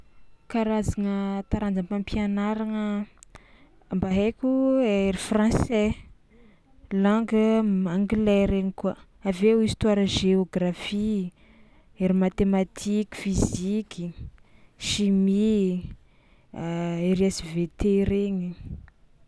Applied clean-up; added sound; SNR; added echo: none; none; none; none.